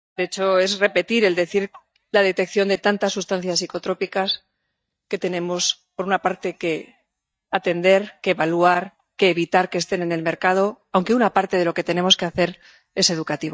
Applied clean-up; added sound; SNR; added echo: neural mask model DeepFilterNet 3.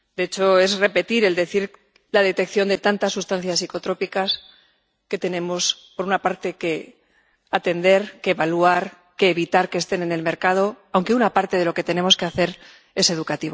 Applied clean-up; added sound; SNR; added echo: none; none; none; none.